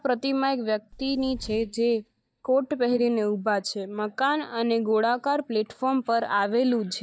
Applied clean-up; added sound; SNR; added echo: neural mask model DeepFilterNet 3.